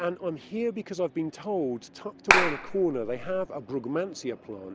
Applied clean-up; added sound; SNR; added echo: none; Clapping; -5 dB; none.